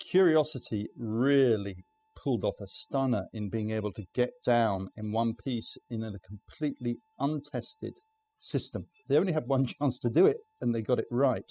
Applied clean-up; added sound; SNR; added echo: classical method spectral subtraction.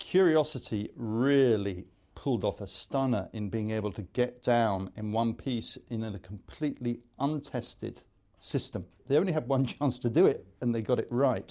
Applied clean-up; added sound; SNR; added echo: none; none; none; none.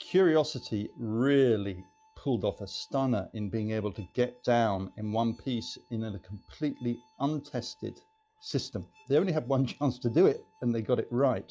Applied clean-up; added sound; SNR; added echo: classical method log-MMSE.